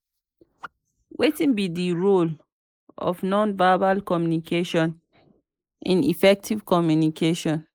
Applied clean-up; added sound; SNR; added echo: neural mask model Resemble Enhance denoiser.